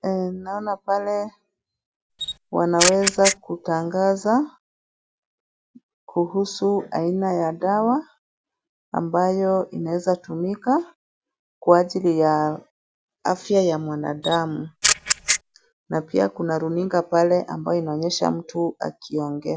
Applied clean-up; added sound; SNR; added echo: none; Camera; 1 dB; none.